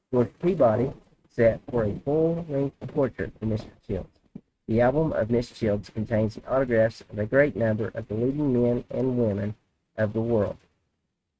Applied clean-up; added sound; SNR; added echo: neural mask model RNNoise.